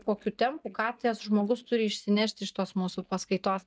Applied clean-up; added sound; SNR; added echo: neural mask model DeepFilterNet 3.